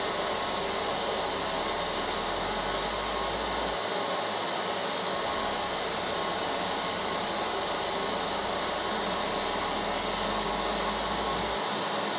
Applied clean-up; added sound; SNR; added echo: none; Idling / Engine starting / Accelerating, revving, vroom / Car; 20 dB; reverberation time 0.7 s.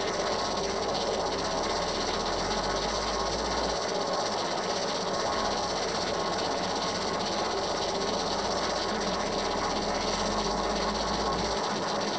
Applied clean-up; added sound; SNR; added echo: neural separator model SepFormer DNS4.